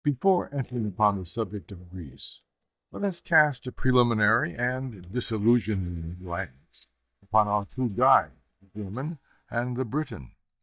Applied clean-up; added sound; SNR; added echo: neural mask model DeepFilterNet 3.